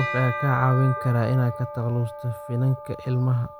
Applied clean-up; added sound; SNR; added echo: none; Bell; 9 dB; none.